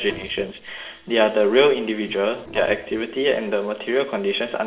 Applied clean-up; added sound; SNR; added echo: neural separator model SepFormer DNS4.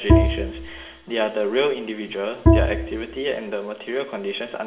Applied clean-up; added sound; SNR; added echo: none; Bowed string instrument; -4 dB; reverberation time 0.8 s.